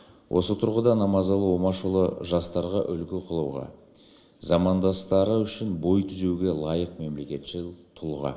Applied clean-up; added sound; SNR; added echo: none; none; none; none.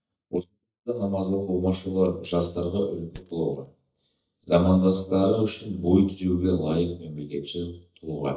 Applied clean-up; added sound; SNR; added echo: neural mask model DeepFilterNet 3.